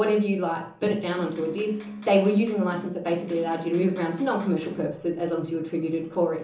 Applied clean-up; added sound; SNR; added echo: none; Electric guitar; 15 dB; reverberation time 1.2 s.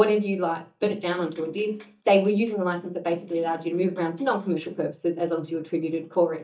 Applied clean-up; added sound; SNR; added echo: neural mask model DeepFilterNet 3.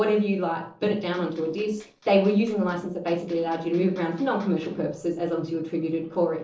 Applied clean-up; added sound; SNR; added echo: neural separator model SepFormer DNS4.